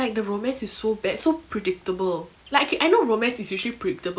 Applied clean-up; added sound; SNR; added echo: none; none; none; none.